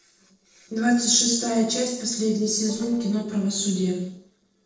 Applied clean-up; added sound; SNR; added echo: neural separator model SepFormer DNS4.